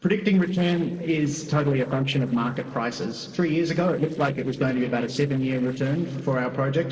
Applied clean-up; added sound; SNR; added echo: neural separator model SepFormer DNS4.